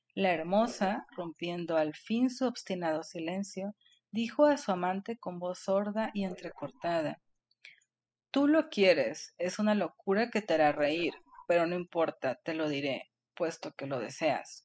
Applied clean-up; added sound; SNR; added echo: classical method spectral subtraction.